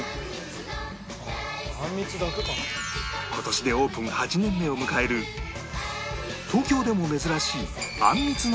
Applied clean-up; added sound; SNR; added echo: none; none; none; none.